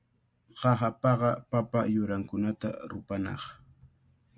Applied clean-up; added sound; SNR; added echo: none; none; none; none.